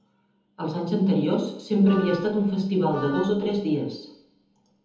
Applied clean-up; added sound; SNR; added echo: none; Wind instrument, woodwind instrument; 14 dB; reverberation time 1.1 s.